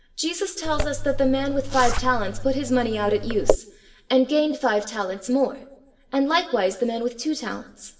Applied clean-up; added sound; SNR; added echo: none; Zipper (clothing); 1 dB; reverberation time 0.8 s.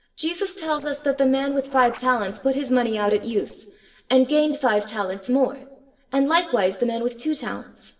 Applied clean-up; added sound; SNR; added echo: neural separator model SepFormer DNS4.